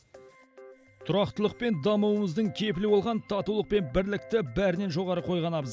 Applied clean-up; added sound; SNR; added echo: none; none; none; none.